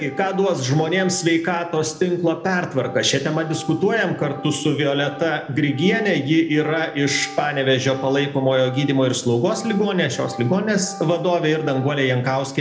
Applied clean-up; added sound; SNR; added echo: none; Organ; 19 dB; reverberation time 0.7 s.